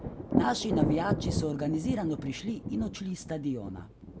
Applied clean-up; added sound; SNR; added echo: none; Thunder; 1 dB; none.